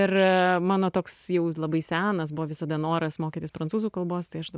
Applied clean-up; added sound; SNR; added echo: none; none; none; none.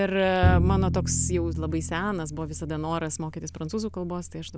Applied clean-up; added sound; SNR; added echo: none; Bowed string instrument; 1 dB; none.